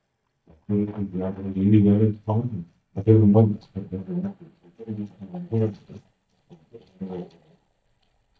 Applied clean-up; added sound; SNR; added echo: neural mask model DeepFilterNet 3.